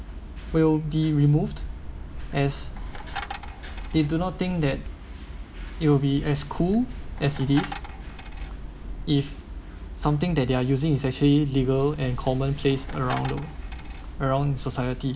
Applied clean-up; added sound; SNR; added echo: none; Coin (dropping); 13 dB; none.